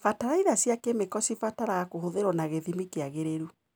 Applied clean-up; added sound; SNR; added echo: none; none; none; none.